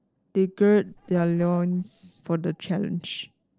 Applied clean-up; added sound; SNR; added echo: neural separator model SepFormer DNS4.